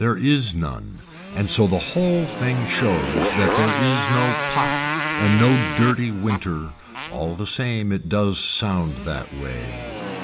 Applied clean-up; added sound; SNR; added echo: none; Motorcycle; 6 dB; none.